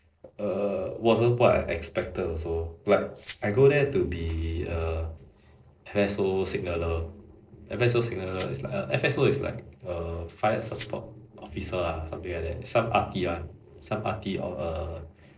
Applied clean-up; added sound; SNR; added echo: neural separator model SepFormer DNS4.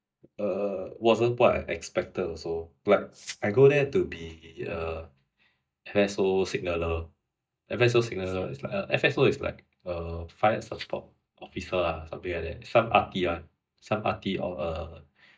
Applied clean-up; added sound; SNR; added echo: neural mask model DeepFilterNet 3.